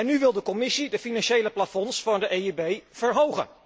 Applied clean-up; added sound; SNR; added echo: none; none; none; none.